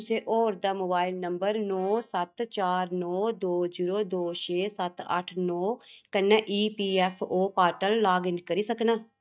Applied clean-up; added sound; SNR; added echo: neural mask model DeepFilterNet 3.